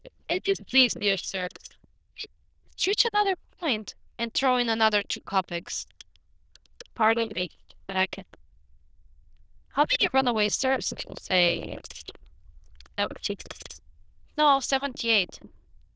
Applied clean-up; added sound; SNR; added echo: neural diffusion model UNIVERSE++.